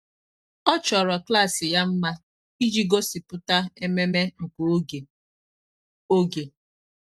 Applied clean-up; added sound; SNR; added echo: none; none; none; none.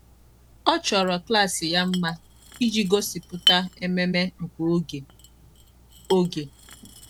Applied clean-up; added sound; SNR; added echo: none; Chink, clink; 9 dB; none.